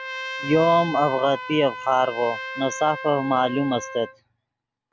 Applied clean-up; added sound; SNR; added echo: none; Trumpet; 11 dB; none.